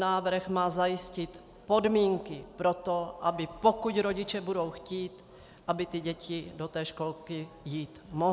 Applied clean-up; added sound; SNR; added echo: none; none; none; none.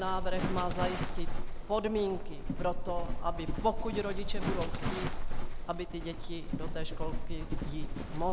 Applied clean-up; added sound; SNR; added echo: none; Livestock, farm animals, working animals; -5 dB; none.